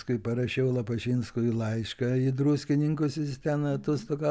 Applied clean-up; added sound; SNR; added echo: none; none; none; none.